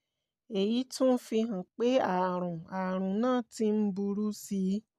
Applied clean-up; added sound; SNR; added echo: none; none; none; none.